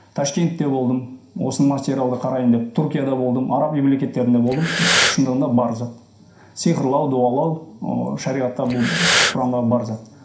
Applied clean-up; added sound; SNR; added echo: none; Breathing; 0 dB; reverberation time 0.5 s.